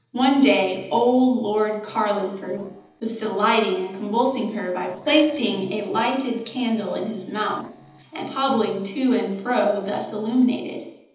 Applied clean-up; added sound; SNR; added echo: neural separator model SepFormer DNS4.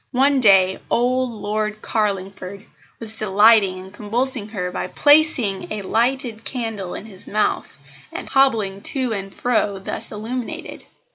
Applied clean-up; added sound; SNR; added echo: none; none; none; none.